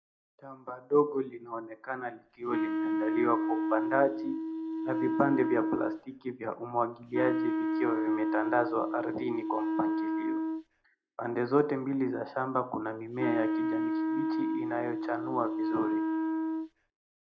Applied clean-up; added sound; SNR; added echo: none; Wind instrument, woodwind instrument; -1 dB; reverberation time 0.3 s.